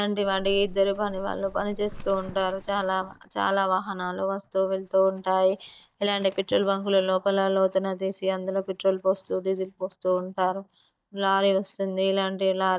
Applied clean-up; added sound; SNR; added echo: neural mask model DeepFilterNet 3.